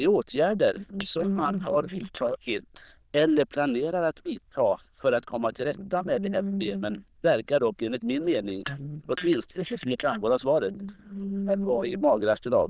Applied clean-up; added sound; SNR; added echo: neural diffusion model UNIVERSE++.